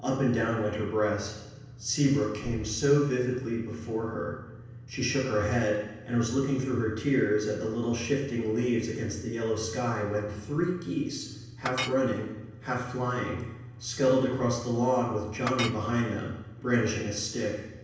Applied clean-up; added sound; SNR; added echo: none; Chink, clink; 11 dB; reverberation time 0.9 s.